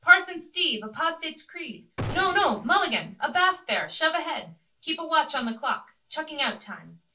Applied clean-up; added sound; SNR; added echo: none; Gunshot, gunfire; 11 dB; reverberation time 0.2 s.